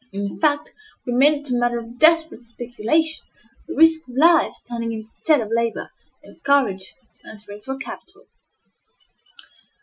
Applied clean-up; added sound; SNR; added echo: classical method Wiener filter.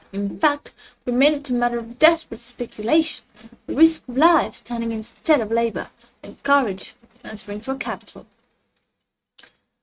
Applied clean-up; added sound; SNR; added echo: neural mask model RNNoise.